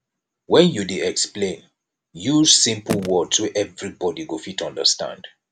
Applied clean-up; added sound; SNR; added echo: none; Telephone; 10 dB; none.